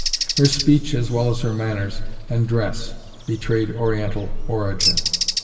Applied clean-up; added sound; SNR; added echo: none; Bird; 7 dB; reverberation time 2.7 s.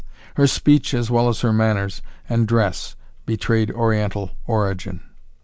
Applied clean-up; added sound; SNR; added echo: none; none; none; none.